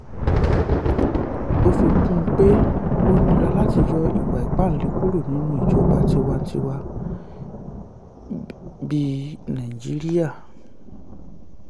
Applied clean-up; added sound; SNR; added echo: none; Thunder; -4 dB; none.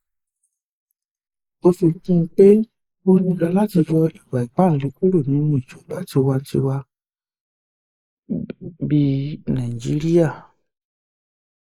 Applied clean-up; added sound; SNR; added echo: neural mask model Resemble Enhance denoiser.